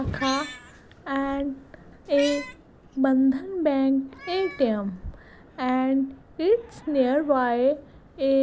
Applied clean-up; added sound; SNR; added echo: none; Meow; 19 dB; none.